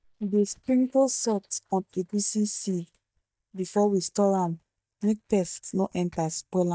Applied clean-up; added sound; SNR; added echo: neural mask model DeepFilterNet 3.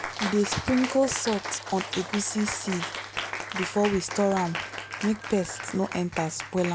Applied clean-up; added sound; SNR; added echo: none; Cheering; 7 dB; none.